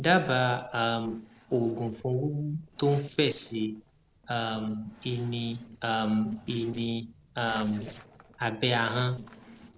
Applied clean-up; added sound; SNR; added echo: neural separator model SepFormer DNS4.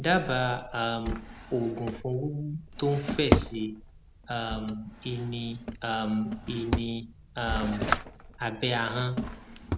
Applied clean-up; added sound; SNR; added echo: none; Drawer open or close; 3 dB; none.